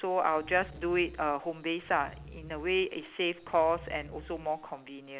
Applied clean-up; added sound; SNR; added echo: none; Growling; 18 dB; none.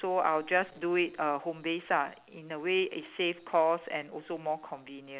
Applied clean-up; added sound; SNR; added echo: none; none; none; none.